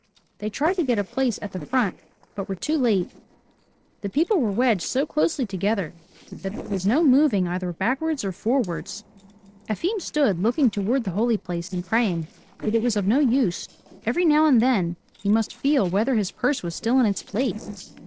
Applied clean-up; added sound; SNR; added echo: neural separator model SepFormer DNS4.